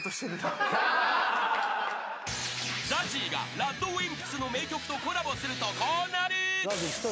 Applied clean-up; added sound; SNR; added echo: none; none; none; none.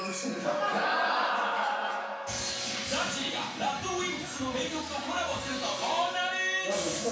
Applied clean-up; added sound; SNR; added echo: none; Wind instrument, woodwind instrument; 13 dB; reverberation time 0.7 s.